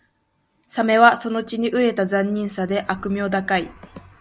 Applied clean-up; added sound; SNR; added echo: none; none; none; none.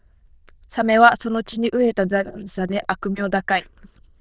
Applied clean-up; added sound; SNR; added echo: neural diffusion model UNIVERSE++.